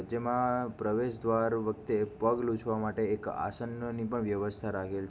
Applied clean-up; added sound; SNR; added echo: none; none; none; none.